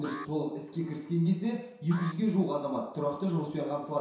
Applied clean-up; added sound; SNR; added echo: none; Alarm; 19 dB; reverberation time 0.7 s.